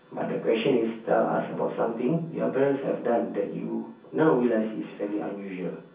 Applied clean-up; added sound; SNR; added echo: none; none; none; reverberation time 0.6 s.